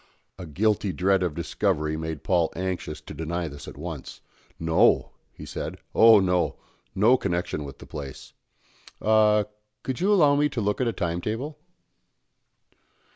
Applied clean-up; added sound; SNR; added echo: none; none; none; none.